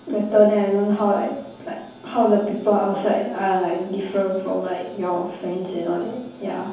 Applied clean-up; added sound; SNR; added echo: none; none; none; reverberation time 0.9 s.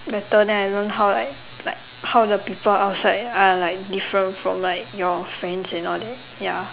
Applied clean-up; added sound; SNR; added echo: none; none; none; none.